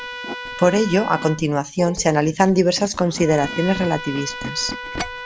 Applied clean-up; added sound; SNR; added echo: none; Tools + Trumpet; 12 dB; none.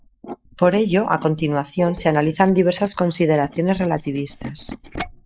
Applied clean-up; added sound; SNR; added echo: neural mask model Resemble Enhance denoiser.